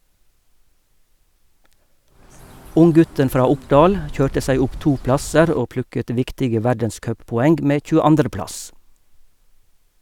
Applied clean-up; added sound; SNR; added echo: none; Bird; 14 dB; none.